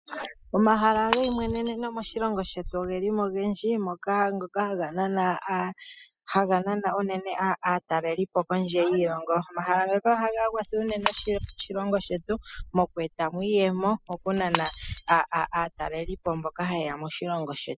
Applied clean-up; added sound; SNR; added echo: classical method spectral subtraction.